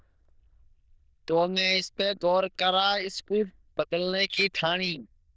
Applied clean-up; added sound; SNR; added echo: neural diffusion model UNIVERSE++.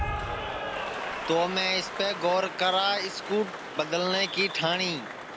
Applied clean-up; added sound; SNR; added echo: none; Applause / Cheering; 6 dB; none.